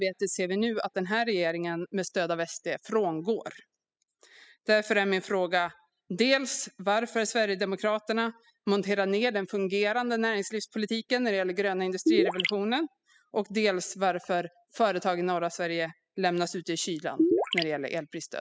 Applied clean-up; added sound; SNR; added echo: classical method spectral subtraction.